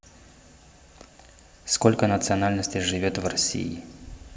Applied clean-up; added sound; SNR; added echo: none; none; none; none.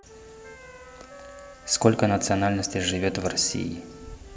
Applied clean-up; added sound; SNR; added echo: none; Wind instrument, woodwind instrument + Wind instrument, woodwind instrument; 20 dB; none.